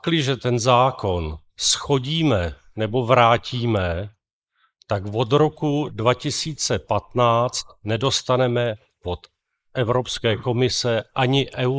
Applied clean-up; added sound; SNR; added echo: neural mask model Resemble Enhance denoiser.